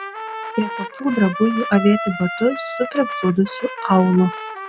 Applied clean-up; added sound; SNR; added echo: none; Trumpet; 9 dB; none.